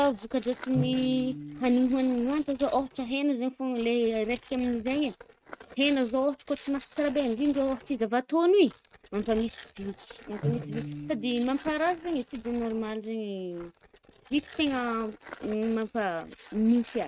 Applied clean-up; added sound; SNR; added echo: neural mask model RNNoise.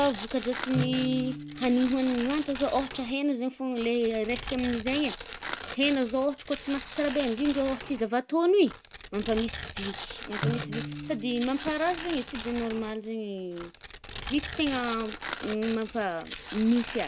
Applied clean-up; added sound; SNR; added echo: none; Tearing + Bowed string instrument; 8 dB; none.